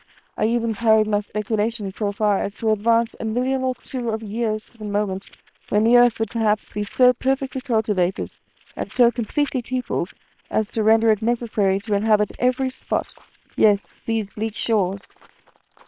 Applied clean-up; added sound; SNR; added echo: neural separator model SepFormer WHAM!.